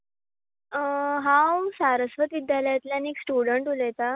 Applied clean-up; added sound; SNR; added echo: none; none; none; none.